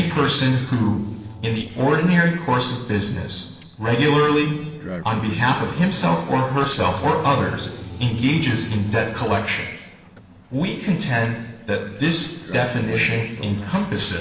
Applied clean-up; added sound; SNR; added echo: neural separator model SepFormer DNS4.